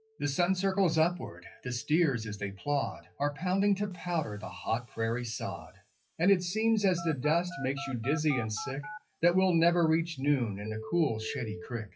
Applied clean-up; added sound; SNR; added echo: classical method WPE with log-MMSE.